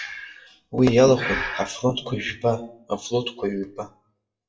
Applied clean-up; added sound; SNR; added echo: classical method WPE with log-MMSE.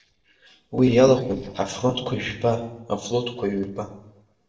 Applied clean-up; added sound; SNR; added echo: neural separator model SepFormer DNS4.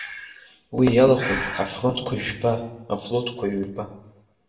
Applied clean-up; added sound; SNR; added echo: none; Breathing; 13 dB; reverberation time 0.6 s.